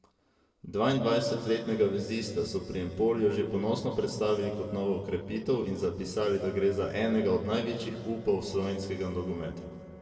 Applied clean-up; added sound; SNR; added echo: none; Bowed string instrument; 20 dB; reverberation time 1.7 s.